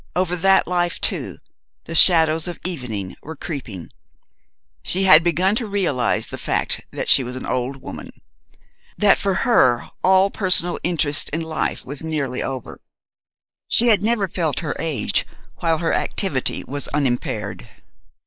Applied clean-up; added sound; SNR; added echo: neural mask model Resemble Enhance denoiser.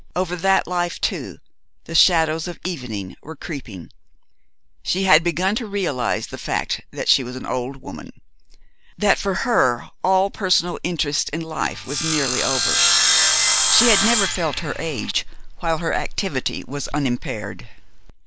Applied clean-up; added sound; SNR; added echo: none; Sawing; -3 dB; none.